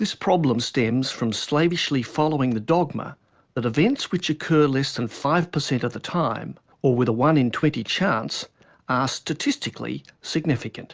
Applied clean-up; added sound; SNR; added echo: none; none; none; none.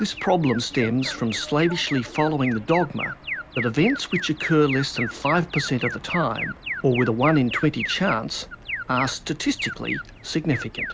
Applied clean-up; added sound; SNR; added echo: none; Alarm; 9 dB; none.